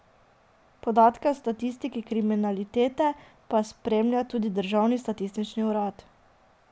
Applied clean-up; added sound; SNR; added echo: none; none; none; none.